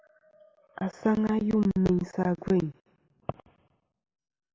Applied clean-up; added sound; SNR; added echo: none; none; none; none.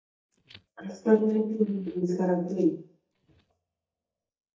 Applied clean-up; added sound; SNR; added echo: neural mask model DeepFilterNet 3.